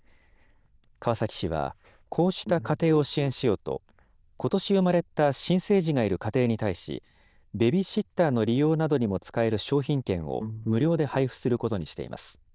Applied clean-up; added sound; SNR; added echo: neural diffusion model UNIVERSE++.